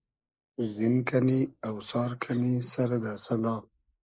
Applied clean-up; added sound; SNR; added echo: neural mask model Resemble Enhance denoiser.